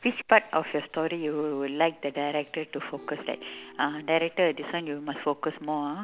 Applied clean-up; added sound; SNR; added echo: none; Acoustic guitar / Strum; 19 dB; none.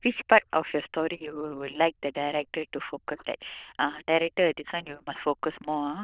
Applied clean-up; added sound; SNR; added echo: neural diffusion model UNIVERSE++.